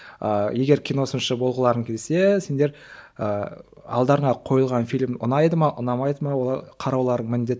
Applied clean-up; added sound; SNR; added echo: none; none; none; none.